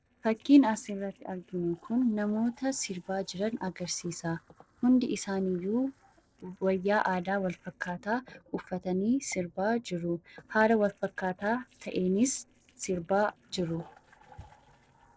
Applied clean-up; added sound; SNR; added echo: neural separator model SepFormer DNS4.